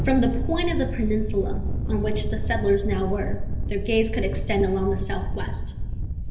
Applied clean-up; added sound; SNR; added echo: none; Thunder; -1 dB; reverberation time 1.4 s.